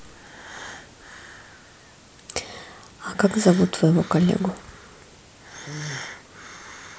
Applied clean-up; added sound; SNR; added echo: none; none; none; none.